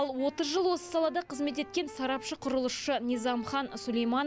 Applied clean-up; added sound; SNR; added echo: none; Wind instrument, woodwind instrument; 18 dB; none.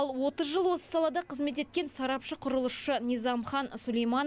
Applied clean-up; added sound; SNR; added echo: none; none; none; none.